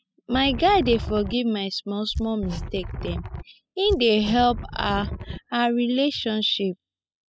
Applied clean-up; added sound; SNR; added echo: classical method spectral subtraction.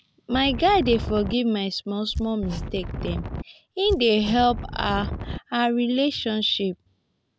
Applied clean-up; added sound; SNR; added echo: none; Wind + Hammer; 7 dB; none.